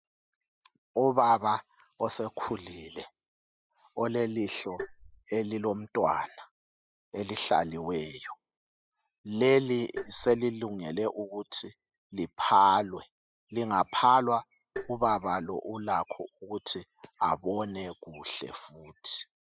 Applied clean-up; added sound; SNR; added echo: classical method spectral subtraction.